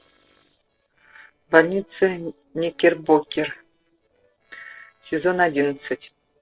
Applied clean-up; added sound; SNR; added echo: neural separator model SepFormer DNS4.